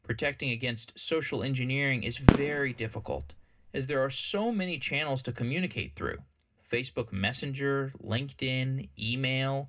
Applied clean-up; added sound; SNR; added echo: none; Fireworks; 0 dB; reverberation time 0.2 s.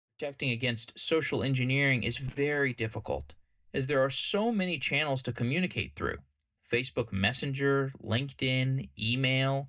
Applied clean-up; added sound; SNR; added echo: neural mask model DeepFilterNet 3.